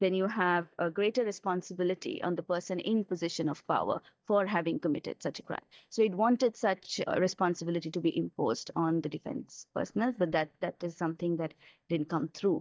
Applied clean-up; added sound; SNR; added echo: neural mask model DeepFilterNet 3.